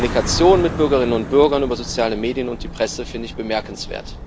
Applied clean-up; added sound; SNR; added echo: none; Car passing by; 9 dB; none.